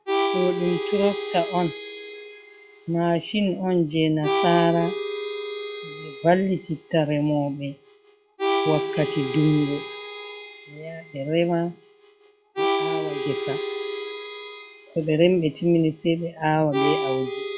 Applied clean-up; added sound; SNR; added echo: classical method log-MMSE.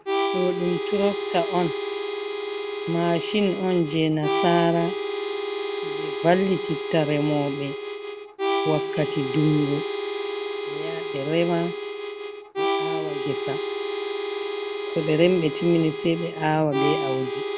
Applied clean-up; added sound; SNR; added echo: none; Harmonica; 3 dB; none.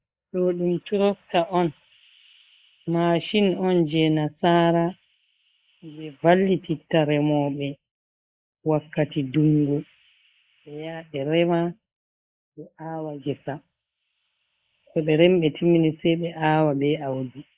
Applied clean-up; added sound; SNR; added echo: neural mask model Resemble Enhance denoiser.